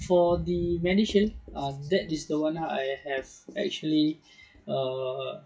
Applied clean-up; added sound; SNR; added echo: classical method WPE with log-MMSE.